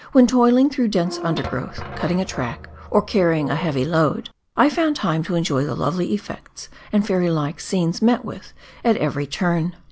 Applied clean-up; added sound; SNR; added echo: none; Squeak / Thump, thud; 13 dB; none.